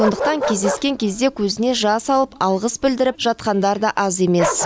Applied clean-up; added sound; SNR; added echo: none; Bark; 9 dB; none.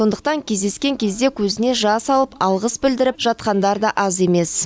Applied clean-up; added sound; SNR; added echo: none; none; none; none.